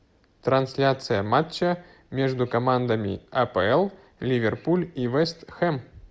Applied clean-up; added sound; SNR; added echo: none; none; none; none.